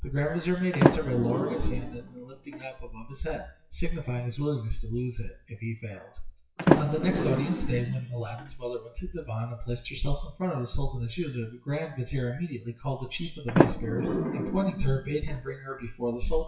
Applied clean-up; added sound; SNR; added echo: classical method WPE with log-MMSE.